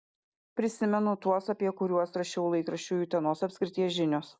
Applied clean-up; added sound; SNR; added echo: none; none; none; none.